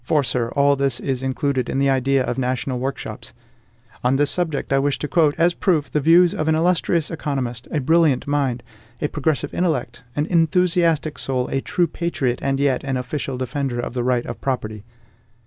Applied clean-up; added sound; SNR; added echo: none; none; none; none.